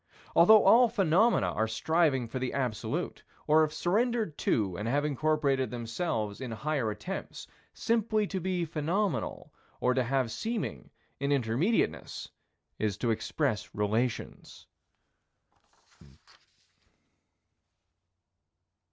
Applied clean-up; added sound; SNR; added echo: none; none; none; none.